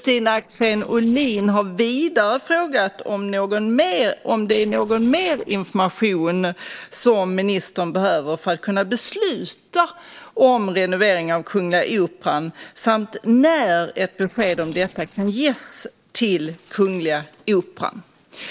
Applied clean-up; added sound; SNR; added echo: neural separator model SepFormer DNS4.